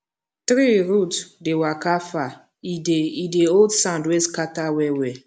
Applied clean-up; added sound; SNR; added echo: none; none; none; none.